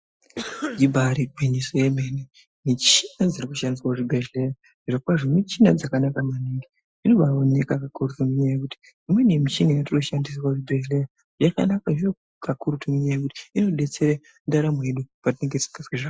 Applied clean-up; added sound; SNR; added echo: classical method Wiener filter.